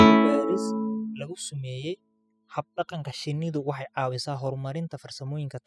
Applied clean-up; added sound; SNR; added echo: classical method spectral subtraction.